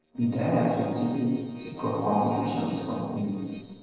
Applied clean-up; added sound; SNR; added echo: neural separator model SepFormer DNS4.